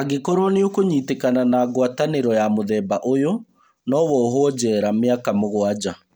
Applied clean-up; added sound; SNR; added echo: none; none; none; none.